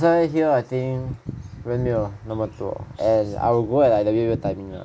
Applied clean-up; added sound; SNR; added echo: none; none; none; none.